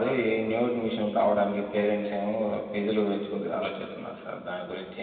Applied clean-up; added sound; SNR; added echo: none; none; none; reverberation time 2.6 s.